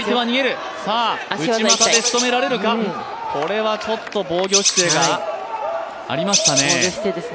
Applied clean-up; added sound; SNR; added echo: none; Bird; -1 dB; none.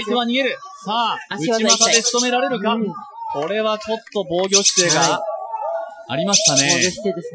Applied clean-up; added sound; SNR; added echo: classical method Wiener filter.